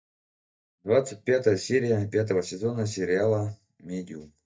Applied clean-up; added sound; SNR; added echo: neural mask model DeepFilterNet 3.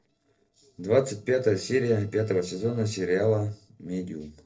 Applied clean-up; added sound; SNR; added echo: neural separator model SepFormer DNS4.